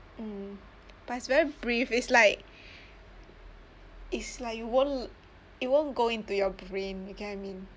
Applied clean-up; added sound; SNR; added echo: none; none; none; none.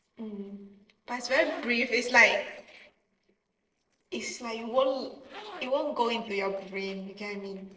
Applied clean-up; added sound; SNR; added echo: neural separator model SepFormer DNS4.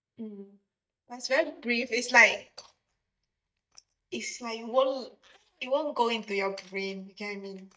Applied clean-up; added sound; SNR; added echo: neural mask model DeepFilterNet 3.